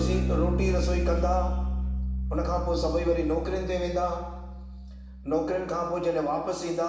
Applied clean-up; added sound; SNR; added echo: none; Bass guitar; 1 dB; reverberation time 1.2 s.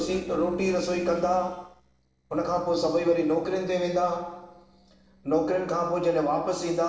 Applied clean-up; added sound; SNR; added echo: neural separator model SepFormer DNS4.